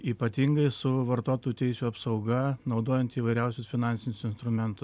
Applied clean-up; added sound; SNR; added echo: none; none; none; none.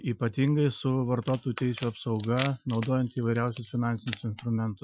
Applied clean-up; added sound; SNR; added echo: classical method Wiener filter.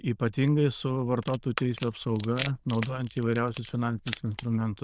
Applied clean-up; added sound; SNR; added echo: neural diffusion model UNIVERSE++.